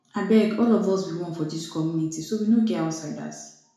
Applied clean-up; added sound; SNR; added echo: none; none; none; reverberation time 0.6 s.